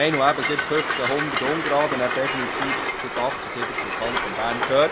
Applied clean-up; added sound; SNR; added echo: none; Train; 2 dB; none.